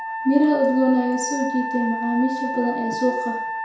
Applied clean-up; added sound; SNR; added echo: none; Wind instrument, woodwind instrument; 6 dB; reverberation time 0.6 s.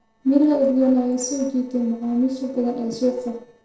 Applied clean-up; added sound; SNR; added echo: neural separator model SepFormer DNS4.